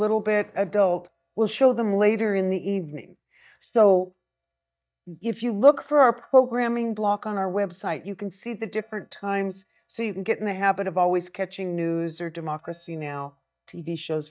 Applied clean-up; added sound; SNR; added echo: neural mask model DeepFilterNet 3.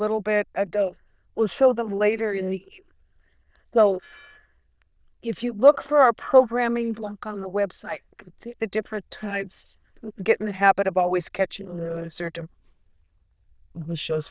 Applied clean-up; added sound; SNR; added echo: neural diffusion model UNIVERSE++.